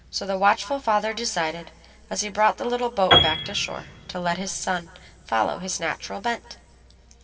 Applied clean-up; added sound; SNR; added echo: none; Piano; 4 dB; reverberation time 2.8 s.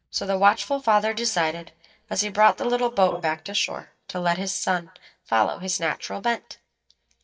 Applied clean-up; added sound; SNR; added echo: neural mask model DeepFilterNet 3.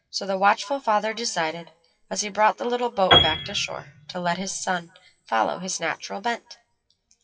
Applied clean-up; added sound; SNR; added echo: classical method WPE with log-MMSE.